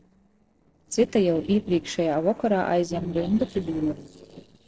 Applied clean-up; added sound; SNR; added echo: neural separator model SepFormer DNS4.